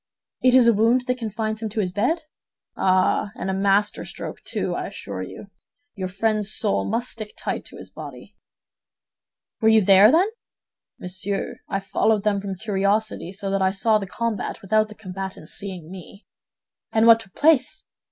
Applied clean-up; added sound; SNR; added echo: none; none; none; none.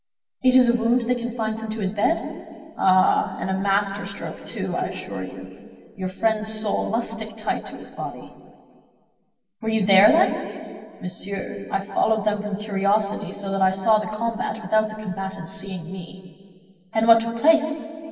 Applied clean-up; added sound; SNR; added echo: none; none; none; reverberation time 2.4 s.